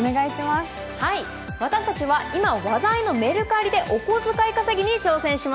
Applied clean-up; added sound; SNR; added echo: none; none; none; none.